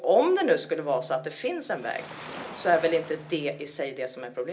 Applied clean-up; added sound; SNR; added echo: none; Waves, surf; 17 dB; reverberation time 0.2 s.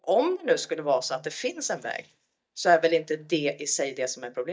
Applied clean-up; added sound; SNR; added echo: neural mask model DeepFilterNet 3.